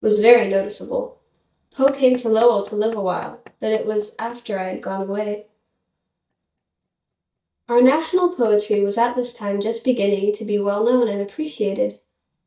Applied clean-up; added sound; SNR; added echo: neural mask model DeepFilterNet 3.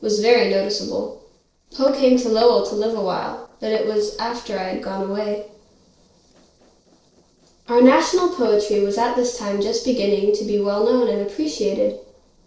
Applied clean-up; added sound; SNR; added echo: neural separator model SepFormer DNS4.